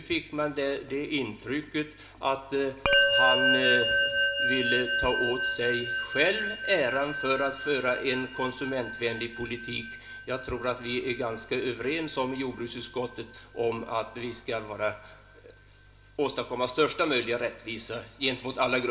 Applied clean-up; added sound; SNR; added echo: none; Musical instrument; 2 dB; reverberation time 0.7 s.